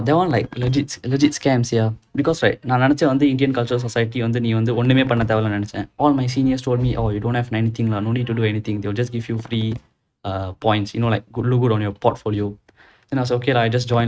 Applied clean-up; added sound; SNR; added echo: neural mask model RNNoise.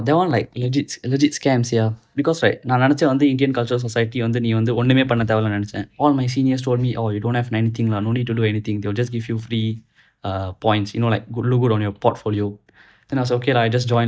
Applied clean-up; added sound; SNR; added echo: neural mask model DeepFilterNet 3.